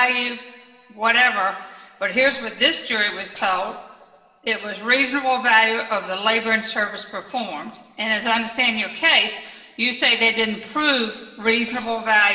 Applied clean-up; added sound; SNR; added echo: none; Breathing; 19 dB; reverberation time 2.4 s.